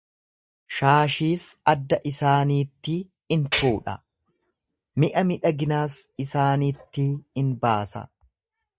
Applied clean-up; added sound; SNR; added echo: neural mask model DeepFilterNet 3.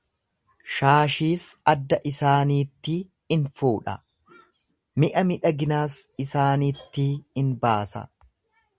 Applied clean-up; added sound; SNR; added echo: none; none; none; none.